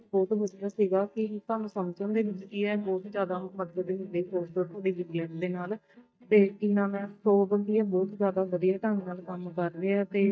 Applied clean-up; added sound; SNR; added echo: neural mask model DeepFilterNet 3.